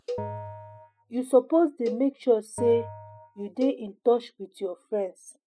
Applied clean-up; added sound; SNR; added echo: classical method spectral subtraction.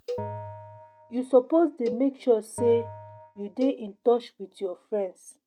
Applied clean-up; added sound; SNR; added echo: neural mask model RNNoise.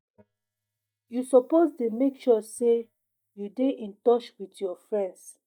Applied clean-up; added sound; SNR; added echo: neural mask model DeepFilterNet 3.